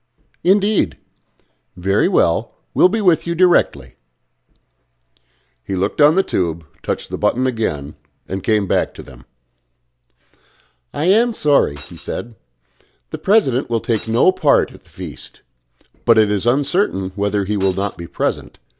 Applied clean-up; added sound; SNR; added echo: none; Shatter; 13 dB; none.